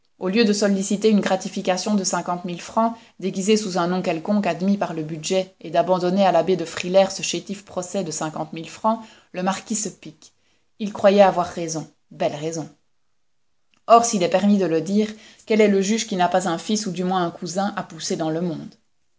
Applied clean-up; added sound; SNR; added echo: none; none; none; none.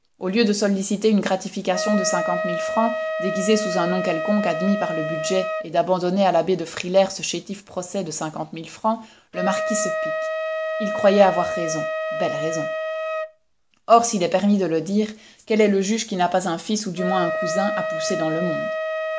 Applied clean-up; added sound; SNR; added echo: none; Wind instrument, woodwind instrument; 5 dB; none.